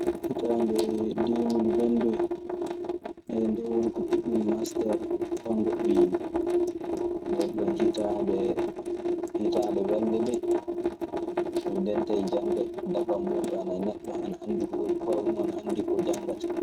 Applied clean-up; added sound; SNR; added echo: neural mask model RNNoise.